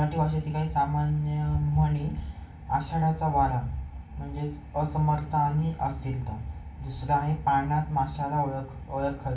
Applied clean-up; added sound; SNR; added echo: none; none; none; reverberation time 0.3 s.